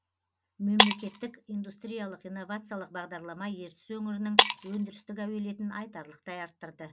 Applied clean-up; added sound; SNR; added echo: none; Shatter; -4 dB; none.